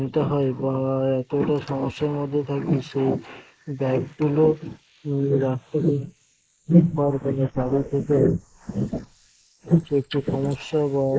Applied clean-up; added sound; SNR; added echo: neural mask model Resemble Enhance denoiser.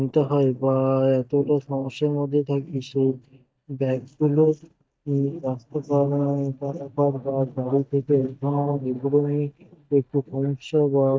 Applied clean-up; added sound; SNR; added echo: neural mask model DeepFilterNet 3.